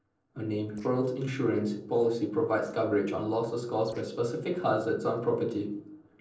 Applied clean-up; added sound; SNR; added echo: neural separator model SepFormer DNS4.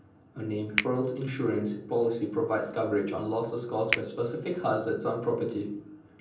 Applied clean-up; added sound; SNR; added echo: none; Finger snapping; 8 dB; reverberation time 0.6 s.